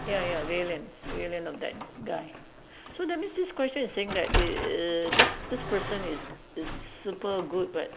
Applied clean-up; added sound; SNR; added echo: none; Sliding door; 2 dB; none.